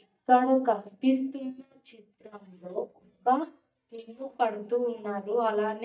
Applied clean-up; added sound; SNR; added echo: neural mask model DeepFilterNet 3.